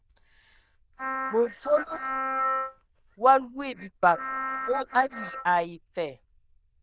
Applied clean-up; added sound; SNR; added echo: neural diffusion model UNIVERSE++.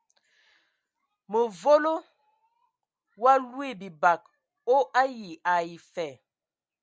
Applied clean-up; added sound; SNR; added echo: none; none; none; none.